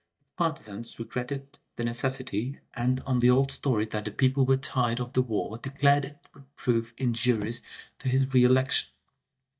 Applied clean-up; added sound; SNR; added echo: neural mask model DeepFilterNet 3.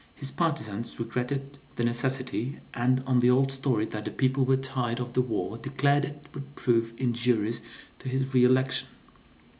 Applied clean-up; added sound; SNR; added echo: none; none; none; none.